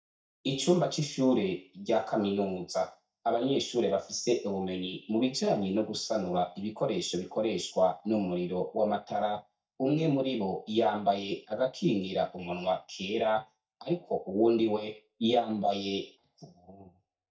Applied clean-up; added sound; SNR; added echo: neural mask model DeepFilterNet 3.